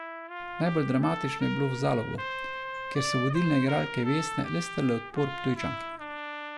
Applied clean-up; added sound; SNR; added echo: none; Trumpet; 7 dB; none.